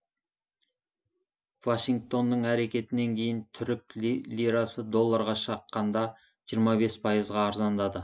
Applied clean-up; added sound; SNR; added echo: none; none; none; none.